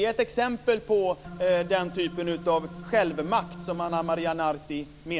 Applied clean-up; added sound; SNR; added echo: none; Organ; 13 dB; none.